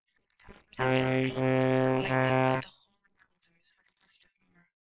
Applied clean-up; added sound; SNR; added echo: neural separator model SepFormer WHAMR!.